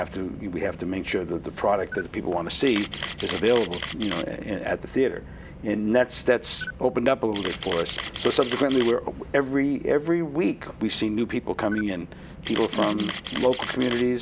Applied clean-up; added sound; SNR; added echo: none; Camera; 10 dB; none.